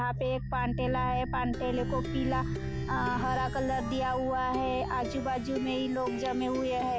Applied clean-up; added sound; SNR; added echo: none; Plucked string instrument; 4 dB; none.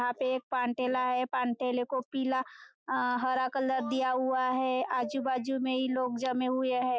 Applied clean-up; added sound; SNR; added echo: none; none; none; none.